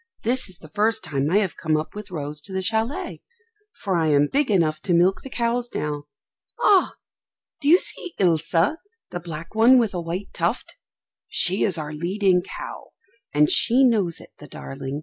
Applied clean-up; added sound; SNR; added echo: none; none; none; none.